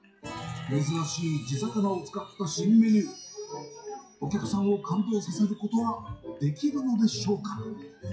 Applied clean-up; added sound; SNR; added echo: classical method WPE with log-MMSE.